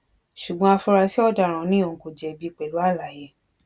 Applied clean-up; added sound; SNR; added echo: none; none; none; none.